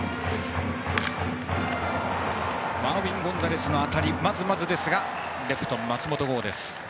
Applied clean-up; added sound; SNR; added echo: none; none; none; none.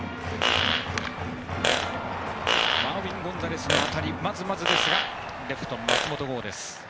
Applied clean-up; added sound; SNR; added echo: none; Fart; -2 dB; none.